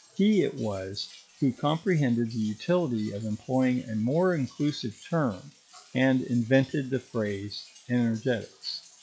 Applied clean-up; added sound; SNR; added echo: classical method log-MMSE.